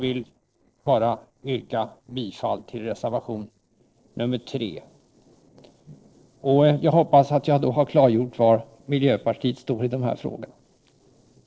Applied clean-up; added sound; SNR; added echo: neural separator model SepFormer DNS4.